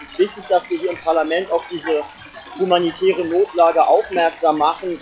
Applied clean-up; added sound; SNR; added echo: classical method log-MMSE.